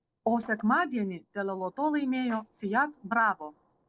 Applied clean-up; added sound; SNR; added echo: neural separator model SepFormer DNS4.